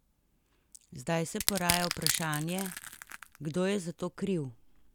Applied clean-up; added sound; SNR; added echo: none; Crushing; 2 dB; none.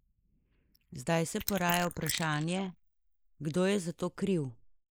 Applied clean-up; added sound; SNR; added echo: neural mask model Resemble Enhance denoiser.